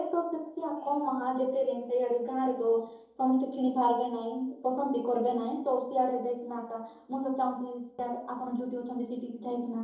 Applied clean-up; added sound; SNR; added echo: none; none; none; reverberation time 2.8 s.